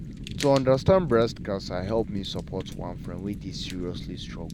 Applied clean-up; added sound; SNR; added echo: none; Fire; 9 dB; none.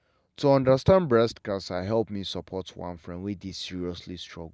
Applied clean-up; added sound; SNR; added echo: none; none; none; none.